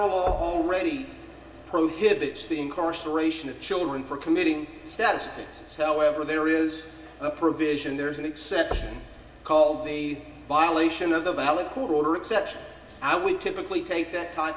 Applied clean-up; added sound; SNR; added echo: none; Knock; 13 dB; reverberation time 0.2 s.